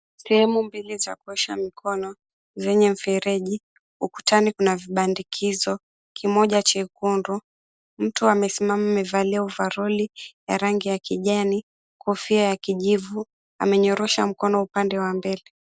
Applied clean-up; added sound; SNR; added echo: none; none; none; none.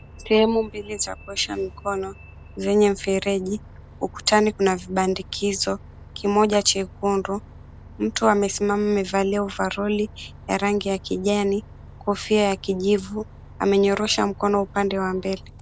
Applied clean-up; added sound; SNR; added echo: none; Bus; 19 dB; none.